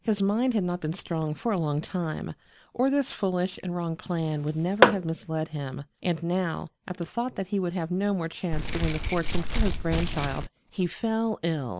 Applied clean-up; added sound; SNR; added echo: none; Keys jangling + Tap / Hammer; -4 dB; none.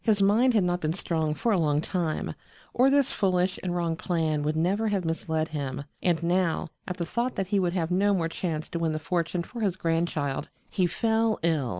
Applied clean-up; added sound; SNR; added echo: none; none; none; none.